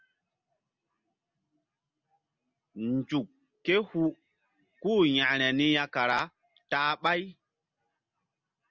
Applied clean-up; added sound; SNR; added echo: none; none; none; none.